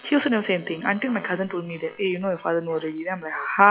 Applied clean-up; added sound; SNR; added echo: classical method log-MMSE.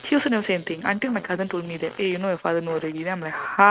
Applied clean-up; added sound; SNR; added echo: neural mask model RNNoise.